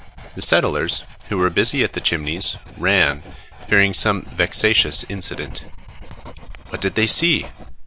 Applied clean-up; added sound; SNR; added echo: none; Writing; 13 dB; none.